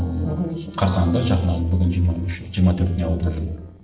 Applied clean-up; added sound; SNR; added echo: neural separator model SepFormer DNS4.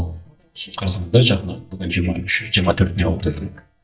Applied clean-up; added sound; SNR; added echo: neural mask model DeepFilterNet 3.